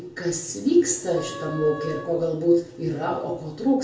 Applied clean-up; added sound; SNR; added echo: none; Wind instrument, woodwind instrument; 15 dB; reverberation time 0.2 s.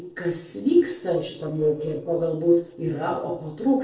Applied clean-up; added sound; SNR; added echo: neural separator model SepFormer DNS4.